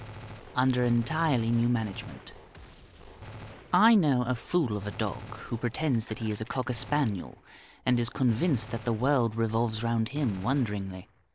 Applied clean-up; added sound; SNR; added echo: none; Gunshot, gunfire; 17 dB; none.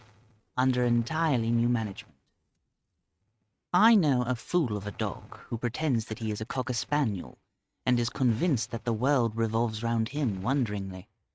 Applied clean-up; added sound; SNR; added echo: neural mask model RNNoise.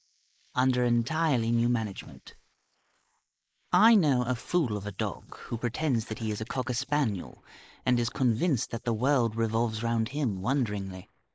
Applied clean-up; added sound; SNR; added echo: neural mask model Resemble Enhance denoiser.